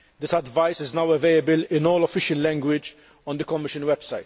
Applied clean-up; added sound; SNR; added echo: none; none; none; none.